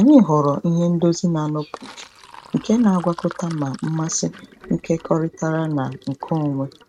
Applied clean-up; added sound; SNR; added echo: neural mask model RNNoise.